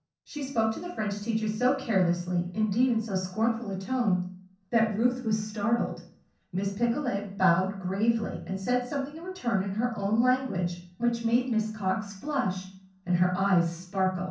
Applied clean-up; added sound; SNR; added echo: none; none; none; reverberation time 0.6 s.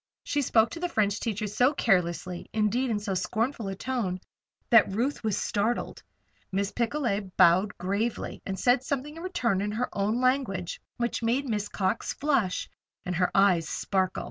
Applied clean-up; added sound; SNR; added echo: none; none; none; none.